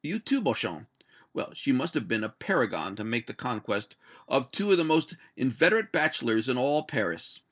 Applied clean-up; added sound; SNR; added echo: neural separator model SepFormer DNS4.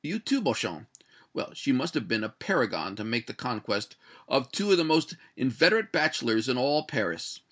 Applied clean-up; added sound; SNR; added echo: none; none; none; none.